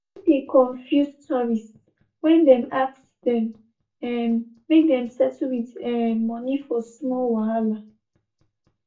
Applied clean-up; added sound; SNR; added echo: none; none; none; reverberation time 0.2 s.